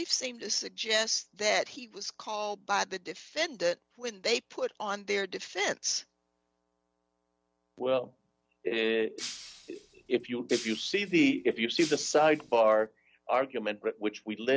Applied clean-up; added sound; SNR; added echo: none; Shatter; 14 dB; none.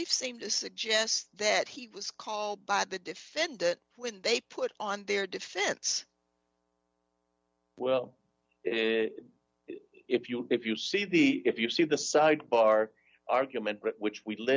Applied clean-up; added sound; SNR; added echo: none; none; none; none.